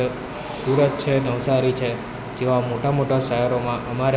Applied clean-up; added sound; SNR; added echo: none; Idling; 18 dB; none.